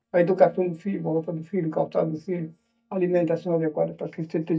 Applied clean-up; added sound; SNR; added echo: neural mask model DeepFilterNet 3.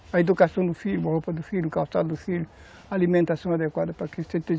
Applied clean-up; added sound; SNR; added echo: none; none; none; none.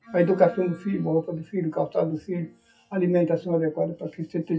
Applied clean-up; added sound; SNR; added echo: classical method WPE with log-MMSE.